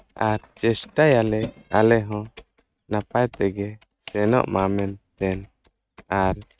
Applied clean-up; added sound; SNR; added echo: neural mask model RNNoise.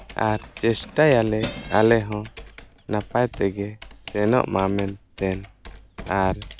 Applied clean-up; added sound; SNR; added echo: none; Keys jangling + Computer keyboard; 16 dB; none.